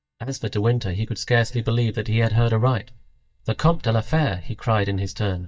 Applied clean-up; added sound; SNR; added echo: neural mask model DeepFilterNet 3.